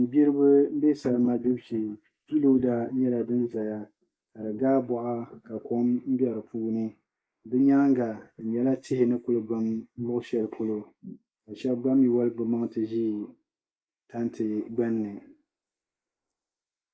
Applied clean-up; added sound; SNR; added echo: neural mask model Resemble Enhance denoiser.